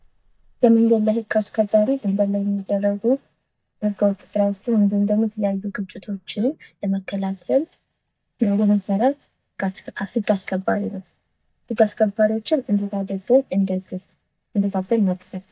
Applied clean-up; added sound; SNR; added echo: neural mask model DeepFilterNet 3.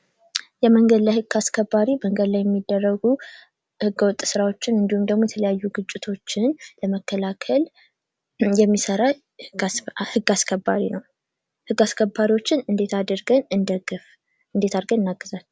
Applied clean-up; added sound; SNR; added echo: none; none; none; none.